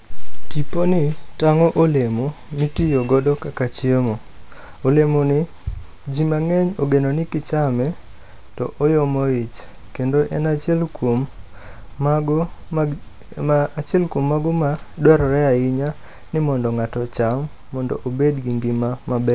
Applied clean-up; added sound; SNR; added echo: none; Bass drum; 19 dB; none.